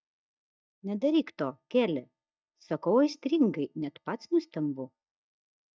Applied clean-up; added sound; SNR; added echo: neural mask model DeepFilterNet 3.